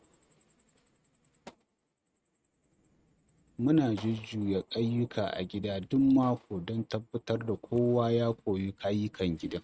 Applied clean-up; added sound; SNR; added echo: neural mask model RNNoise.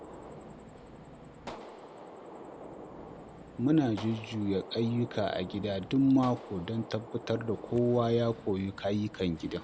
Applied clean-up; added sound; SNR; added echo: none; Gunshot, gunfire; 15 dB; none.